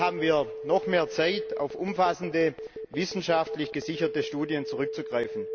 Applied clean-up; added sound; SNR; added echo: none; Telephone; 8 dB; none.